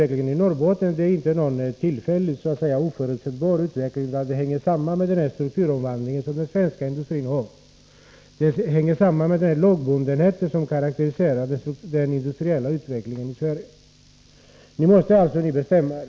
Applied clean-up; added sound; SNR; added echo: none; none; none; none.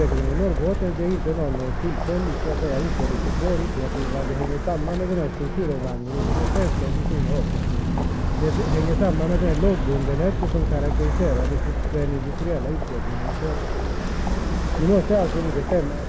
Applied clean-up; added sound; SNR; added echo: none; Walk, footsteps; -2 dB; none.